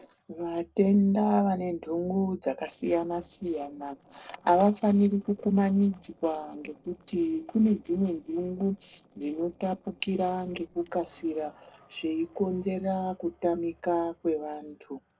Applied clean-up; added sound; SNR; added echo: neural separator model SepFormer DNS4.